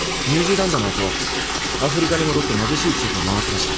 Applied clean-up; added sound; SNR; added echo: none; Liquid; 0 dB; none.